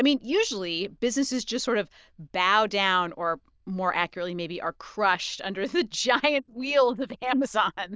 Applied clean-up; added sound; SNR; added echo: neural diffusion model UNIVERSE++.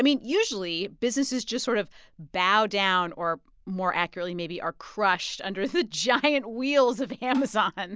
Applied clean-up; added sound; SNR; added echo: none; Tap; 19 dB; none.